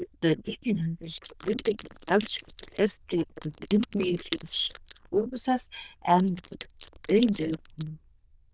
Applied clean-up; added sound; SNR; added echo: neural diffusion model UNIVERSE++.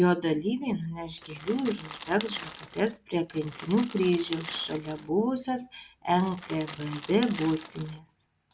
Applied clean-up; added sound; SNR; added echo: none; Crackle; 14 dB; none.